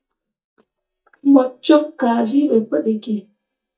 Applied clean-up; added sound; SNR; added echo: neural mask model DeepFilterNet 3.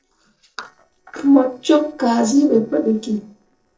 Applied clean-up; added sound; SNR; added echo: neural separator model SepFormer DNS4.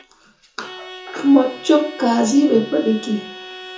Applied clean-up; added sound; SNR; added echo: none; Bowed string instrument; 18 dB; reverberation time 0.7 s.